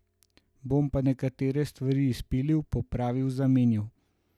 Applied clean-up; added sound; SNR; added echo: none; none; none; none.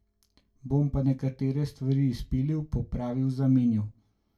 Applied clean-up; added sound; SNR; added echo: none; none; none; reverberation time 0.2 s.